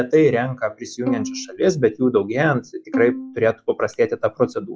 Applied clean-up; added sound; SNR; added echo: classical method log-MMSE.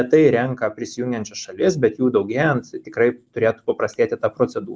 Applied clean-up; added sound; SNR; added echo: none; none; none; none.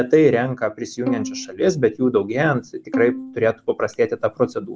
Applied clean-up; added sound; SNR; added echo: none; Bowed string instrument; 10 dB; none.